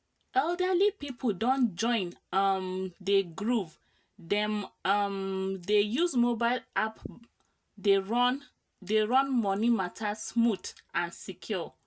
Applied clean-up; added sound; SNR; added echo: none; none; none; none.